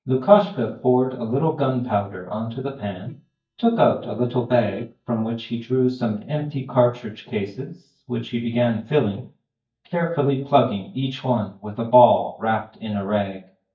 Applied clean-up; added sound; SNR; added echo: neural mask model DeepFilterNet 3.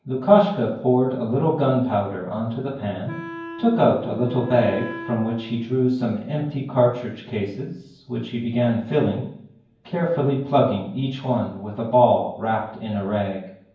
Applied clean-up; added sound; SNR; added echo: none; Wind instrument, woodwind instrument; 13 dB; reverberation time 0.9 s.